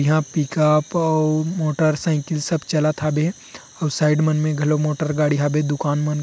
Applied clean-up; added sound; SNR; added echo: none; none; none; none.